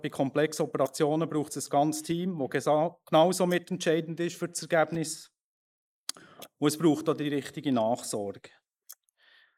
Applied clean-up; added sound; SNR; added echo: neural mask model Resemble Enhance denoiser.